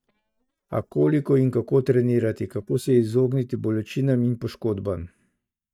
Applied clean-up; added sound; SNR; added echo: neural mask model DeepFilterNet 3.